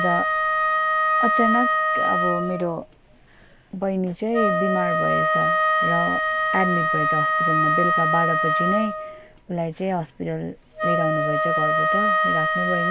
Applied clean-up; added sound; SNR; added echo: none; Wind instrument, woodwind instrument; -5 dB; none.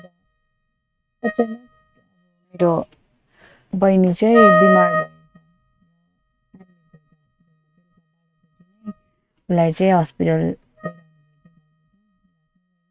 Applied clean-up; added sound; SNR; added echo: neural mask model RNNoise.